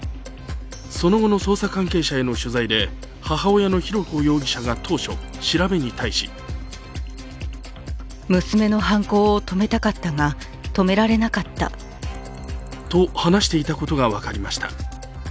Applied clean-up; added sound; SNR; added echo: none; none; none; none.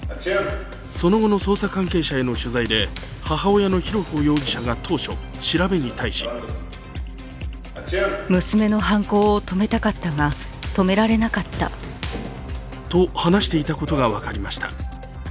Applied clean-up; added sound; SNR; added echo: none; Run; 12 dB; none.